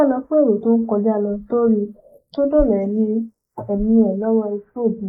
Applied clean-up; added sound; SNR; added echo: neural mask model Resemble Enhance denoiser.